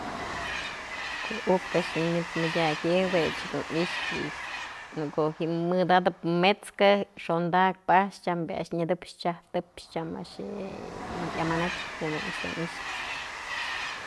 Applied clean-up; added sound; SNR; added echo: none; Train; 8 dB; none.